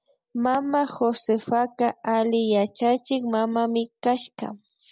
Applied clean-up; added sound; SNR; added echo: none; none; none; none.